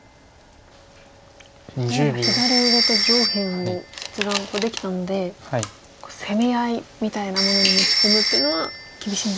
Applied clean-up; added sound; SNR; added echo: none; Telephone; 0 dB; none.